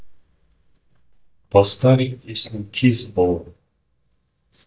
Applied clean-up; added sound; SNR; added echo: neural mask model DeepFilterNet 3.